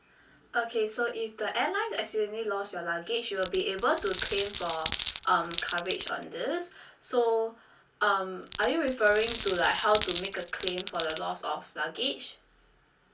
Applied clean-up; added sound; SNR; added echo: none; Glass; 0 dB; reverberation time 0.1 s.